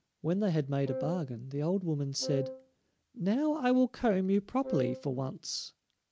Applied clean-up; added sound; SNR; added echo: none; Wind instrument, woodwind instrument; 8 dB; none.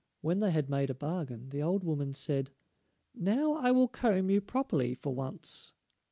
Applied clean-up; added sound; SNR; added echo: none; none; none; none.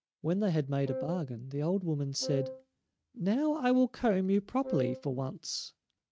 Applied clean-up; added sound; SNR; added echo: neural mask model RNNoise.